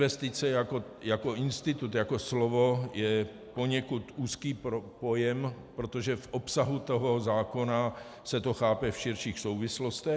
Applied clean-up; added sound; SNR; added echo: none; none; none; none.